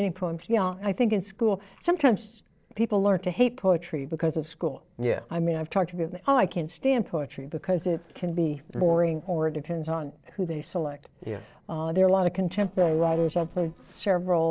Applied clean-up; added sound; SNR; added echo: neural separator model SepFormer DNS4.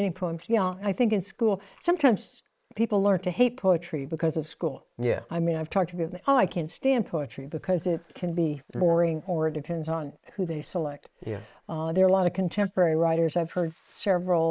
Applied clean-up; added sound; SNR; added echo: neural mask model Resemble Enhance denoiser.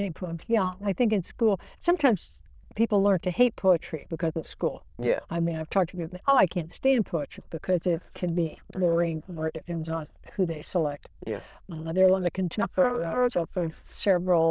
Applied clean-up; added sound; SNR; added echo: neural diffusion model UNIVERSE++.